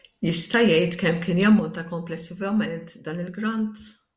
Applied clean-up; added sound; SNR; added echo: none; none; none; none.